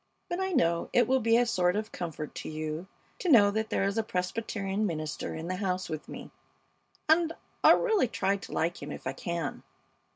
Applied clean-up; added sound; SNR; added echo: none; none; none; none.